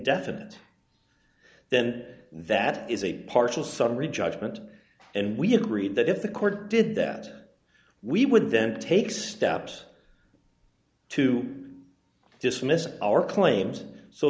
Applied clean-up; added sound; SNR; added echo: none; none; none; none.